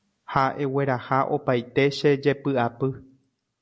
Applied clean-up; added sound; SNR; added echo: none; none; none; none.